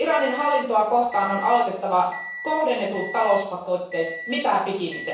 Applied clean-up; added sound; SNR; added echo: none; Microwave oven; 14 dB; reverberation time 0.7 s.